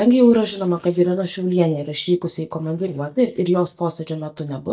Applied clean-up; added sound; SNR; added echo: neural mask model DeepFilterNet 3.